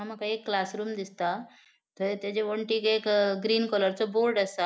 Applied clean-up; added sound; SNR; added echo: none; none; none; none.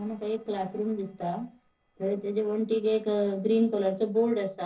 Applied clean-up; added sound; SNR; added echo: neural separator model SepFormer DNS4.